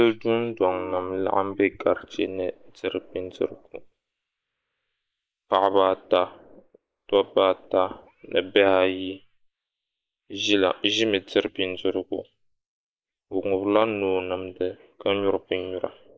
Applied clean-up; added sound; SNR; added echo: neural mask model Resemble Enhance denoiser.